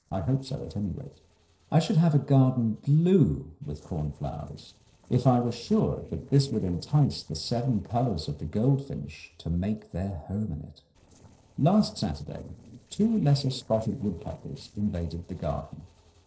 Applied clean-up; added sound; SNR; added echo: neural separator model SepFormer DNS4.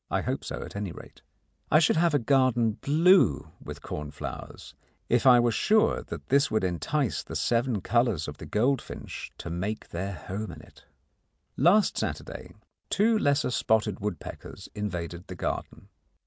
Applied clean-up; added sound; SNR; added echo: none; none; none; none.